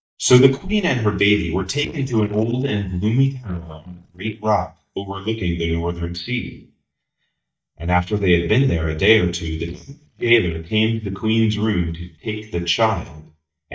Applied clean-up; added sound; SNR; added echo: neural mask model DeepFilterNet 3.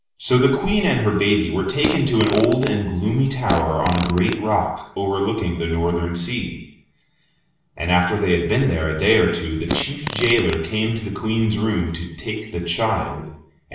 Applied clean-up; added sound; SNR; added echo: none; Fart; 6 dB; reverberation time 0.7 s.